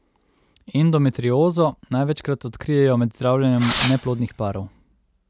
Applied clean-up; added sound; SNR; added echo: none; Fireworks; -2 dB; none.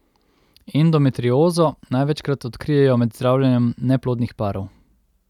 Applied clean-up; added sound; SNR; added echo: none; none; none; none.